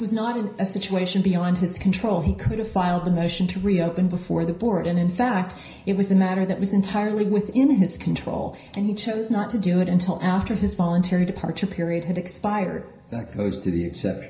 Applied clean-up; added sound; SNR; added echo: none; none; none; reverberation time 0.5 s.